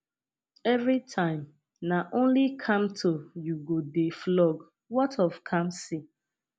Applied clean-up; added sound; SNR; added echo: none; none; none; none.